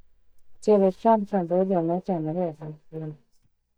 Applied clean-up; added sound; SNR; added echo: neural mask model DeepFilterNet 3.